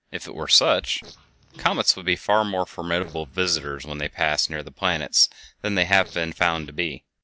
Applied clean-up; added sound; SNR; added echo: neural separator model SepFormer DNS4.